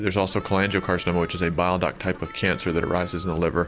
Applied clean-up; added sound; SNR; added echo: none; Harmonica; 19 dB; none.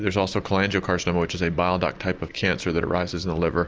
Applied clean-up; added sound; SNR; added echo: none; none; none; none.